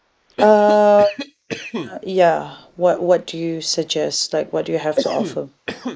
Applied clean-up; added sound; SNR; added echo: neural mask model Resemble Enhance denoiser.